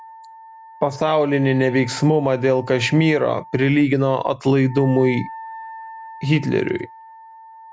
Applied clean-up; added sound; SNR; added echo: none; Wind instrument, woodwind instrument; 19 dB; none.